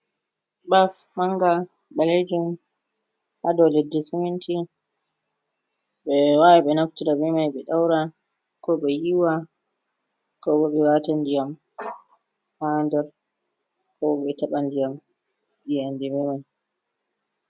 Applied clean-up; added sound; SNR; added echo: none; none; none; none.